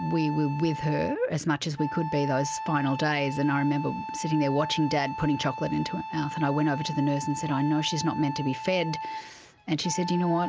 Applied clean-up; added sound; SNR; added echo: none; Wind instrument, woodwind instrument; 8 dB; none.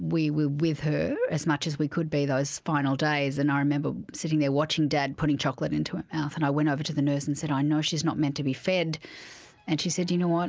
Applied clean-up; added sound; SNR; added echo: none; none; none; none.